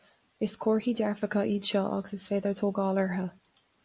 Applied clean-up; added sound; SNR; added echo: none; none; none; none.